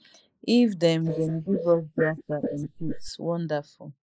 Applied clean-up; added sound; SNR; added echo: neural mask model Resemble Enhance denoiser.